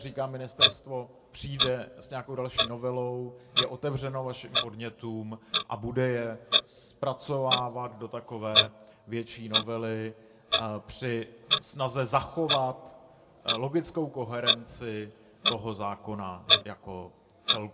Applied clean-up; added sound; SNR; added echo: none; Clock; -2 dB; reverberation time 1.0 s.